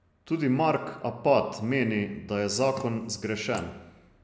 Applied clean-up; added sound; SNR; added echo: none; Drip; 15 dB; none.